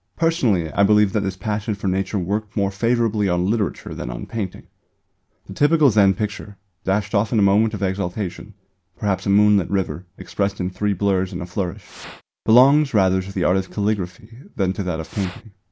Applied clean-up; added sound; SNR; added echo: none; Fire; 17 dB; none.